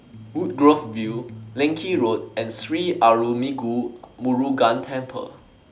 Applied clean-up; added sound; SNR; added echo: none; Electric guitar; 19 dB; none.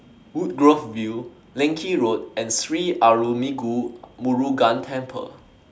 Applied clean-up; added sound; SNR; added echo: none; none; none; none.